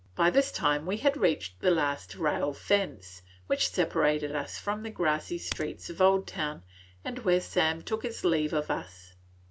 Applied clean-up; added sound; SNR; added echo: none; Typing; 13 dB; none.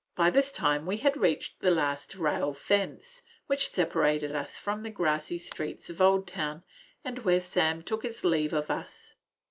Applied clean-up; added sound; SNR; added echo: neural mask model Resemble Enhance denoiser.